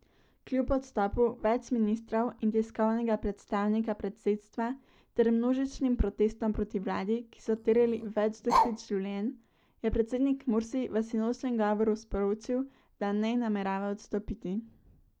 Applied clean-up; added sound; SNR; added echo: none; Bark; 3 dB; none.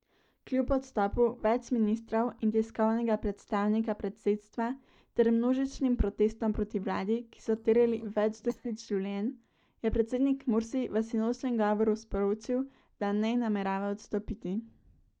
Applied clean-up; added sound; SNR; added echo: neural mask model DeepFilterNet 3.